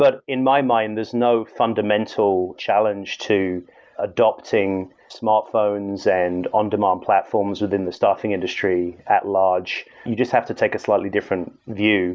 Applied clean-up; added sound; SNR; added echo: none; none; none; none.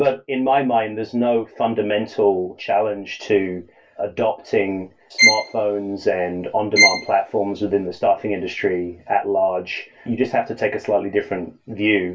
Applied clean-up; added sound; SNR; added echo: none; Bowed string instrument; -1 dB; reverberation time 0.2 s.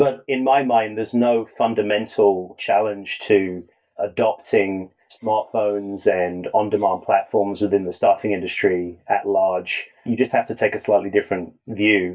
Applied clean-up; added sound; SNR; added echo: neural mask model DeepFilterNet 3.